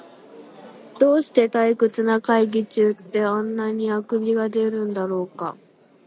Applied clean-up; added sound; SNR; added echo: none; none; none; none.